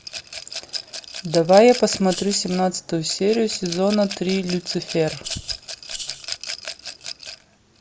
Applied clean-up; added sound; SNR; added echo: none; Rattle (instrument) + Rattle / Glass; 12 dB; none.